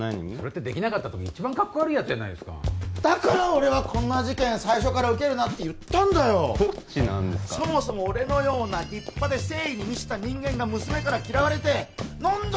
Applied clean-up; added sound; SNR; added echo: none; Run; 20 dB; none.